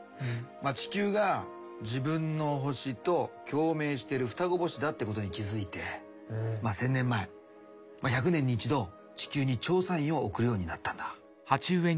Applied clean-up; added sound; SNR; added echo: none; none; none; none.